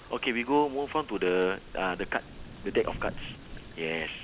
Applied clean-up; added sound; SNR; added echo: none; Thunder / Rain; 13 dB; none.